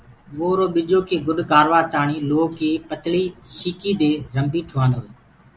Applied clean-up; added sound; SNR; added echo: none; none; none; none.